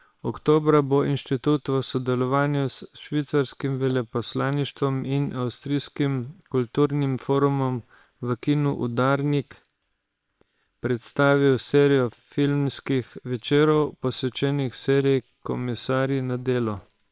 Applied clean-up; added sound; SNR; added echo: neural separator model SepFormer WHAM!.